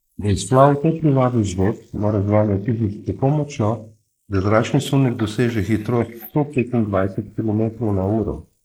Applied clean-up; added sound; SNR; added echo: neural mask model Resemble Enhance denoiser.